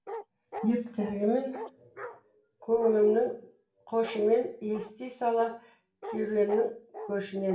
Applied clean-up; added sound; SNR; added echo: none; Bark; 15 dB; reverberation time 0.3 s.